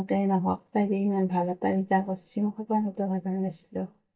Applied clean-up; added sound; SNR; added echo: neural mask model DeepFilterNet 3.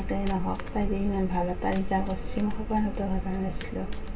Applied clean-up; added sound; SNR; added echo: none; Domestic sounds, home sounds; 19 dB; reverberation time 0.2 s.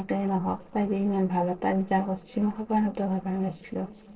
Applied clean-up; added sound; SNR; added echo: neural separator model SepFormer DNS4.